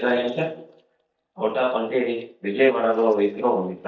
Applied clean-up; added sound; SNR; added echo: neural mask model DeepFilterNet 3.